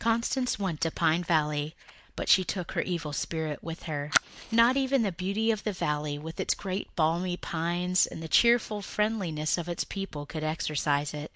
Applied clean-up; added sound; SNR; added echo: neural mask model Resemble Enhance denoiser.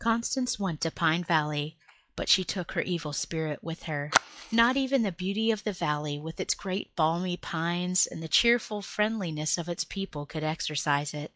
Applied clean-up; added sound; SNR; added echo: classical method log-MMSE.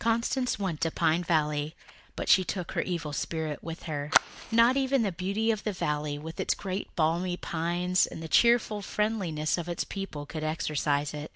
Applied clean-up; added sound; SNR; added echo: none; Fire; 13 dB; none.